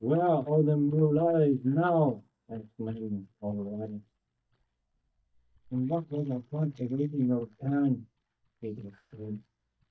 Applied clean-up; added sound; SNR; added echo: neural mask model DeepFilterNet 3.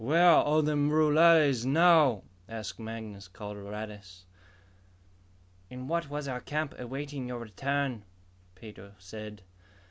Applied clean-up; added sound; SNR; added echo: none; none; none; none.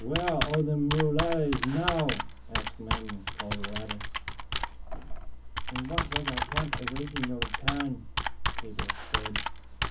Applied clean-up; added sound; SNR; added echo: none; Computer keyboard; -1 dB; reverberation time 0.3 s.